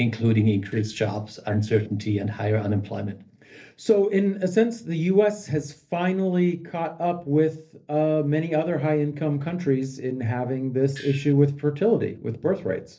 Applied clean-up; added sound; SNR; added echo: neural separator model SepFormer DNS4.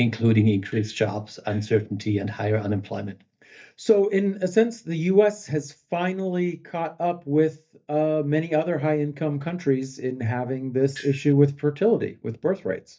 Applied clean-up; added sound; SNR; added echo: neural mask model DeepFilterNet 3.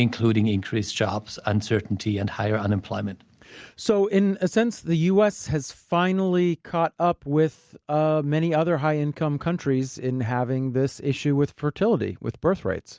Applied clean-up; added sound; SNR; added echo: none; none; none; none.